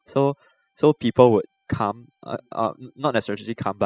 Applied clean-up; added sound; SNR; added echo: classical method spectral subtraction.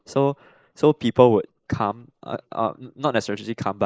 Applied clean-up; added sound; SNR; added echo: neural mask model Resemble Enhance denoiser.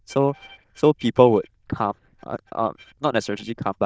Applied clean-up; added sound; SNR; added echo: neural diffusion model UNIVERSE++.